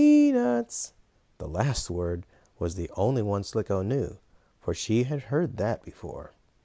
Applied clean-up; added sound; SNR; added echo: none; none; none; none.